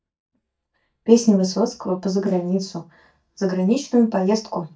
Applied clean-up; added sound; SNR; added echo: neural mask model DeepFilterNet 3.